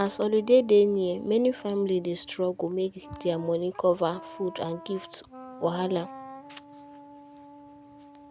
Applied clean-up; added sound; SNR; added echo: none; Wind instrument, woodwind instrument; 19 dB; none.